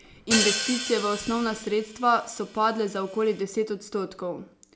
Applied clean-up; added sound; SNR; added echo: none; Hi-hat; 5 dB; none.